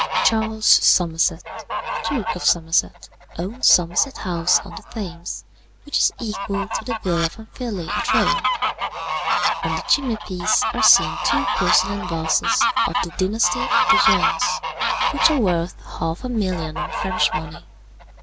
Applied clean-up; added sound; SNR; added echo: none; Fowl; 1 dB; none.